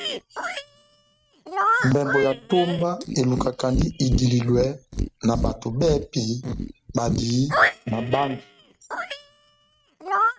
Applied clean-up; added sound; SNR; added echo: neural mask model RNNoise.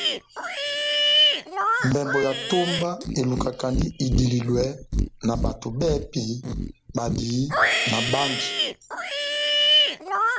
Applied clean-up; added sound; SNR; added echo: none; Livestock, farm animals, working animals; -2 dB; none.